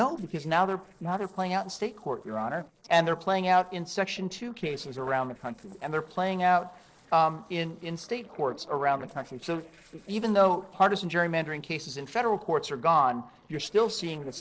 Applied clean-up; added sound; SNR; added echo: neural separator model SepFormer DNS4.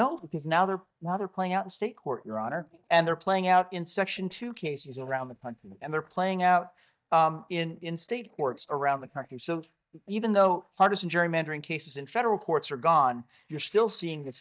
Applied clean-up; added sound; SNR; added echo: neural mask model DeepFilterNet 3.